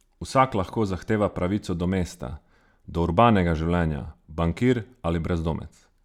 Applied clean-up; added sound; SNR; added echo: none; none; none; none.